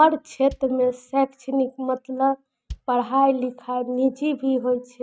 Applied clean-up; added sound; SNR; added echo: neural mask model RNNoise.